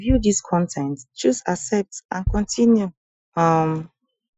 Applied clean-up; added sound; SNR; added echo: classical method Wiener filter.